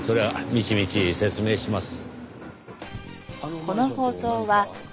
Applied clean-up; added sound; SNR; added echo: none; none; none; none.